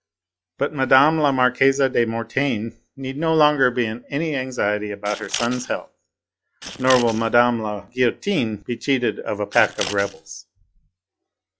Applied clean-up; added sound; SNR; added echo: classical method log-MMSE.